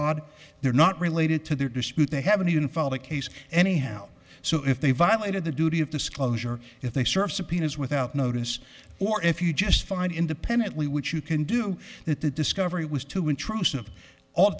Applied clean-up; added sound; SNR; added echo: none; none; none; none.